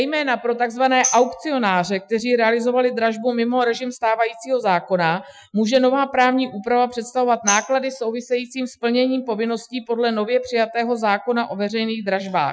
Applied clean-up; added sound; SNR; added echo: classical method Wiener filter.